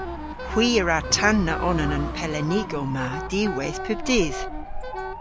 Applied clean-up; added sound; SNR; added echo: none; Wind instrument, woodwind instrument + Motorcycle / Dog; 5 dB; none.